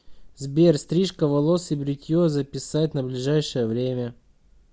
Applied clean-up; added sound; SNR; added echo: none; none; none; none.